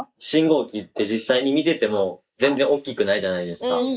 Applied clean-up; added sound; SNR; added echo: neural mask model Resemble Enhance denoiser.